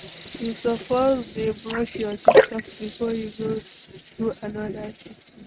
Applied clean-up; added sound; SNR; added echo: neural mask model RNNoise.